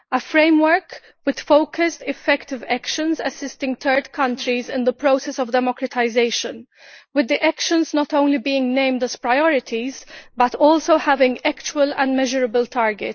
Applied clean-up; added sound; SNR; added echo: neural mask model Resemble Enhance denoiser.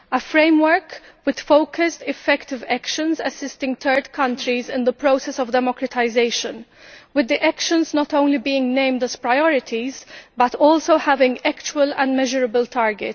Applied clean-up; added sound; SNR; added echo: none; none; none; none.